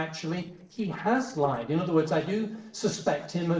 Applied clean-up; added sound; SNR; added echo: neural separator model SepFormer DNS4.